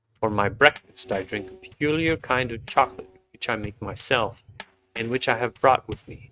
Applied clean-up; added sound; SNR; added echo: neural mask model RNNoise.